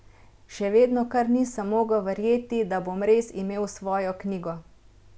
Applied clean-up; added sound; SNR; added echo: none; none; none; none.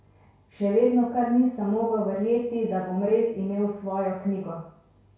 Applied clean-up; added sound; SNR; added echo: none; none; none; reverberation time 0.6 s.